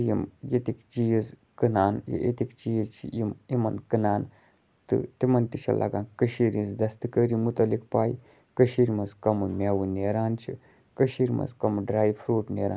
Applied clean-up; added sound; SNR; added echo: none; none; none; none.